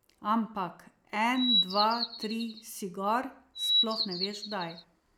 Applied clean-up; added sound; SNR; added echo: none; Bird vocalization, bird call, bird song; -2 dB; none.